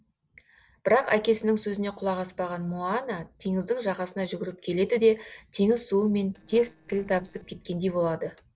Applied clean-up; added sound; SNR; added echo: neural separator model SepFormer DNS4.